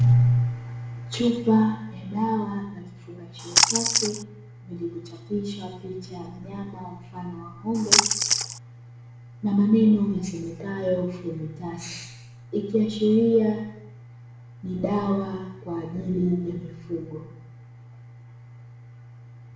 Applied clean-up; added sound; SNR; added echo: none; Splash, splatter; -4 dB; reverberation time 0.8 s.